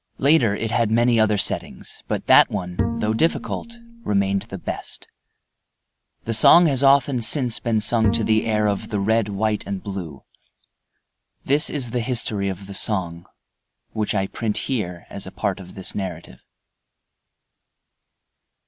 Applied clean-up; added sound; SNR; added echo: none; Bowed string instrument; 6 dB; none.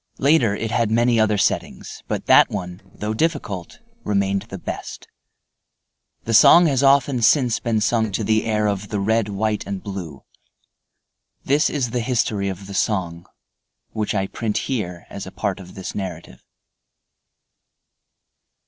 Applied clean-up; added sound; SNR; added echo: neural separator model SepFormer DNS4.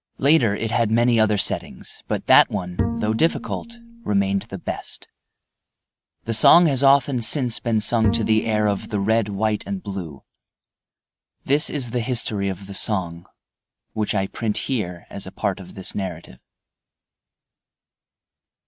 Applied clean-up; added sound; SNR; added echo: neural mask model RNNoise.